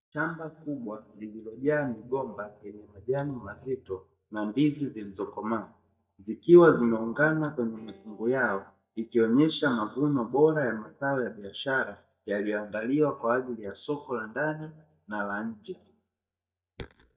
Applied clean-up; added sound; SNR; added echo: neural mask model DeepFilterNet 3.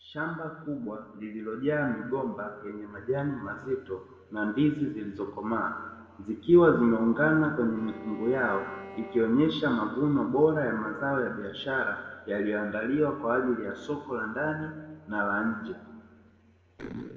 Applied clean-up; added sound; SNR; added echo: neural separator model SepFormer DNS4.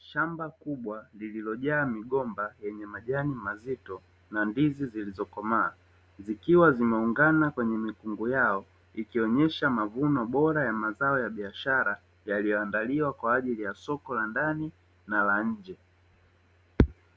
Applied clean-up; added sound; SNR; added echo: none; none; none; none.